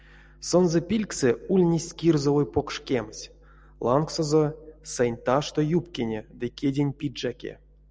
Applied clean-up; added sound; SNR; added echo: none; none; none; none.